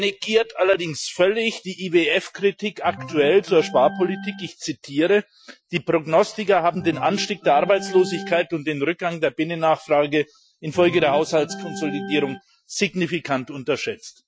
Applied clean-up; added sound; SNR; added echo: classical method Wiener filter.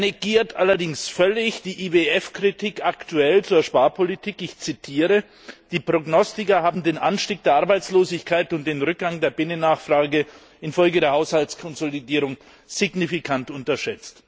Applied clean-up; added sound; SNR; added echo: none; none; none; none.